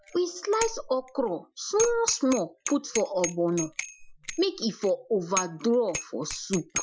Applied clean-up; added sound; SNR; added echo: classical method Wiener filter.